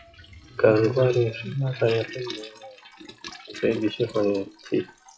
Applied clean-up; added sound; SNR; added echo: classical method WPE with log-MMSE.